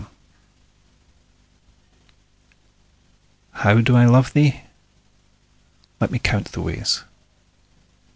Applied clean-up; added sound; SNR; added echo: none; none; none; none.